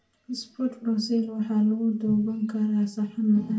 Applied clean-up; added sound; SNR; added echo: none; none; none; reverberation time 0.3 s.